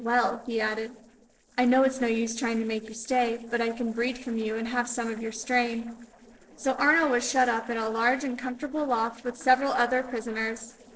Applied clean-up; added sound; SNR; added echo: neural separator model SepFormer DNS4.